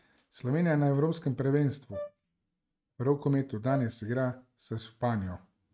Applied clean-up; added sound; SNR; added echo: neural mask model RNNoise.